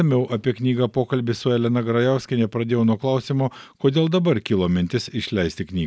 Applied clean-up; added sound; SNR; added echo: none; none; none; none.